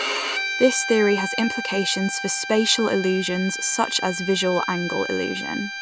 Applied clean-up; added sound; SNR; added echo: none; Bowed string instrument; 6 dB; none.